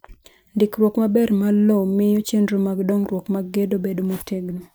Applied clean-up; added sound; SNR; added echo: none; none; none; none.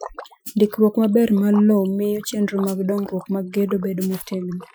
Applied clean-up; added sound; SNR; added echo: classical method Wiener filter.